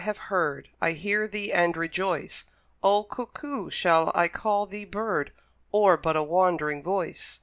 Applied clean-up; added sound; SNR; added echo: none; none; none; none.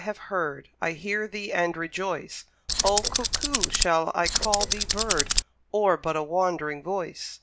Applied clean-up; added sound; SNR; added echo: none; Tools; -2 dB; none.